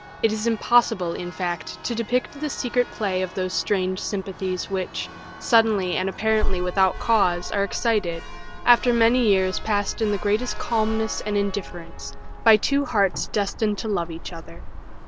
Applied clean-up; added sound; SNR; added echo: none; Church bell; 11 dB; none.